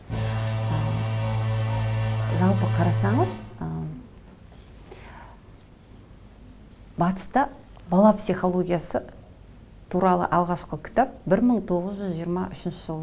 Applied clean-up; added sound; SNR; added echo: none; Engine / Domestic sounds, home sounds; -2 dB; none.